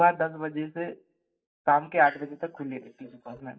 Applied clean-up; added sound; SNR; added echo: neural mask model DeepFilterNet 3.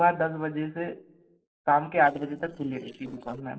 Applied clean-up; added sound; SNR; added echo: neural separator model SepFormer DNS4.